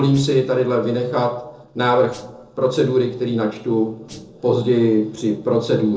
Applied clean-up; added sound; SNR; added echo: neural separator model SepFormer DNS4.